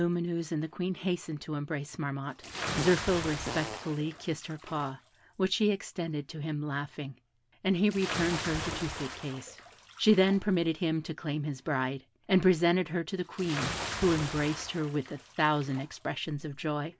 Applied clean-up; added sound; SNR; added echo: none; Bathtub (filling or washing) / Splash, splatter + Fart; 11 dB; none.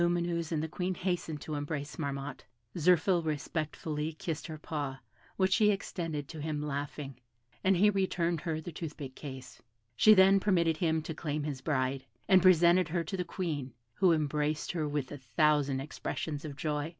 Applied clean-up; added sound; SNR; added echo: none; none; none; none.